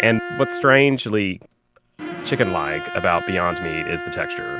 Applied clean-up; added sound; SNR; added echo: none; Bowed string instrument; 9 dB; none.